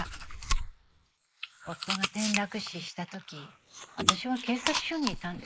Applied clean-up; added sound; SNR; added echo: neural mask model Resemble Enhance denoiser.